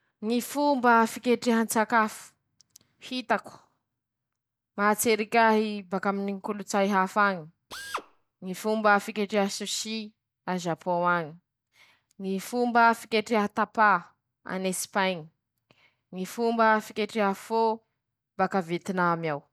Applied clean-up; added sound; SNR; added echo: none; Drill; 12 dB; none.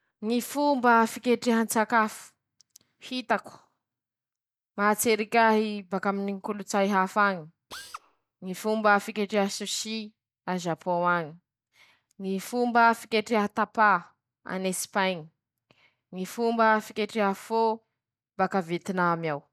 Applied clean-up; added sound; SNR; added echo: neural mask model DeepFilterNet 3.